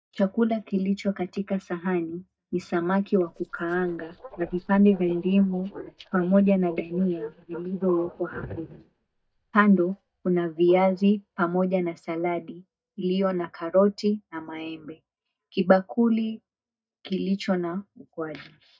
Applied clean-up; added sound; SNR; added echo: neural mask model DeepFilterNet 3.